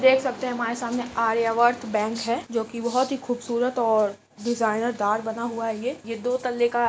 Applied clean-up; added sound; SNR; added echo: none; none; none; none.